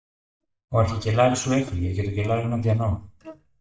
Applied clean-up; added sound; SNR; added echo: neural mask model DeepFilterNet 3.